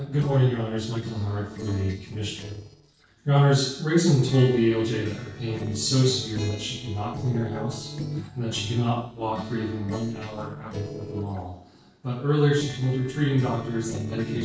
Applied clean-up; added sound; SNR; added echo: neural separator model SepFormer DNS4.